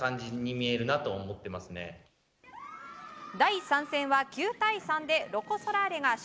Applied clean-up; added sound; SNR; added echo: none; none; none; none.